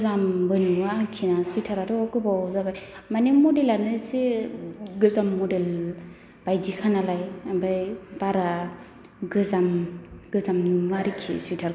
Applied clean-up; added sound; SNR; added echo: none; none; none; none.